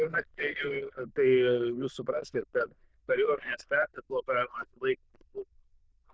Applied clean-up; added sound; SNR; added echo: neural diffusion model UNIVERSE++.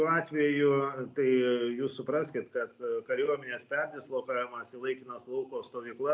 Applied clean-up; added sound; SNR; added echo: none; none; none; none.